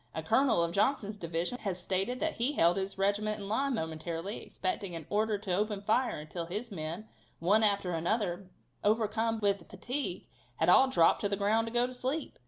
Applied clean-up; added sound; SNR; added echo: none; none; none; none.